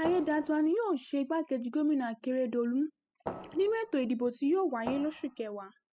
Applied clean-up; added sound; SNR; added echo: classical method spectral subtraction.